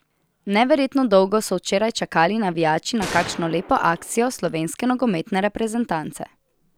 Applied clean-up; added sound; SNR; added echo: none; Gunshot, gunfire; 14 dB; none.